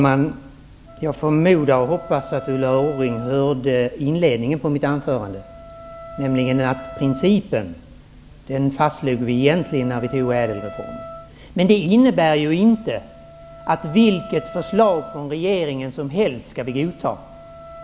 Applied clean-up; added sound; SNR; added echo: none; Wind instrument, woodwind instrument; 19 dB; none.